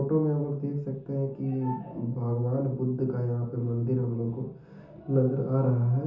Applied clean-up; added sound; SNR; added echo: none; none; none; reverberation time 0.6 s.